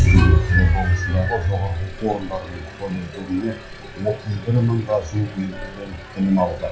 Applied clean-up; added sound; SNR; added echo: classical method WPE with log-MMSE.